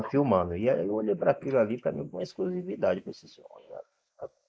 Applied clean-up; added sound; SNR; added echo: neural mask model Resemble Enhance denoiser.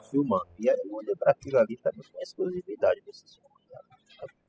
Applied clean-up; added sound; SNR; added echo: classical method spectral subtraction.